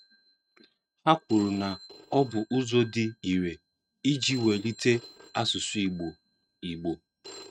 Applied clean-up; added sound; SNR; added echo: neural mask model RNNoise.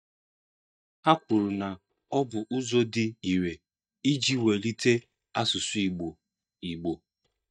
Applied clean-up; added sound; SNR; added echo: neural mask model DeepFilterNet 3.